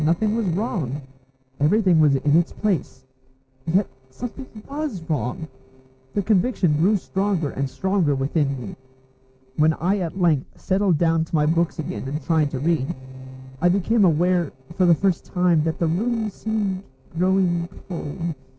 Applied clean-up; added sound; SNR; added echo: neural separator model SepFormer DNS4.